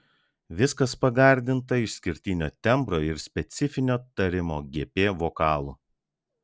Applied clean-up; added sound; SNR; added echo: none; none; none; none.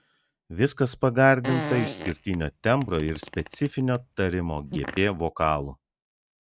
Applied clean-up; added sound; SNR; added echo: neural mask model RNNoise.